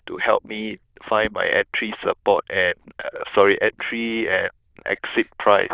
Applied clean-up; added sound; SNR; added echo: neural diffusion model UNIVERSE++.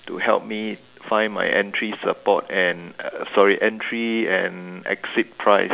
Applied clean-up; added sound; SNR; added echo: none; none; none; none.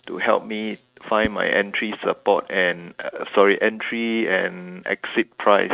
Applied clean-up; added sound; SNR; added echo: neural mask model RNNoise.